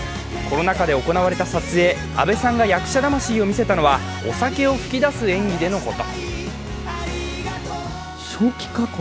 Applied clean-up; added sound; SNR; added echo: none; none; none; none.